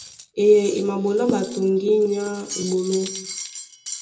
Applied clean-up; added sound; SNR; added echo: none; Cutlery, silverware; 14 dB; reverberation time 0.2 s.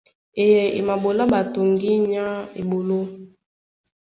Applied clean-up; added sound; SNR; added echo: none; none; none; none.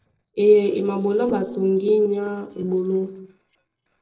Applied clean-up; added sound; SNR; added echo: neural separator model SepFormer DNS4.